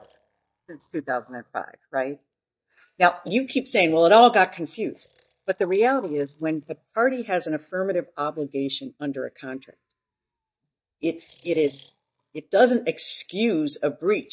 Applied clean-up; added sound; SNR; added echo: neural mask model DeepFilterNet 3.